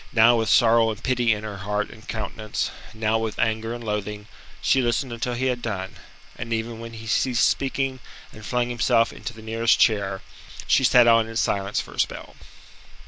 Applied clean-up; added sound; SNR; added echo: none; none; none; none.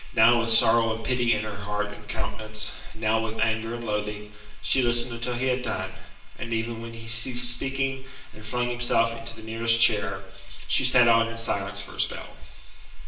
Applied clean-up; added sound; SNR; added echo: none; none; none; reverberation time 0.7 s.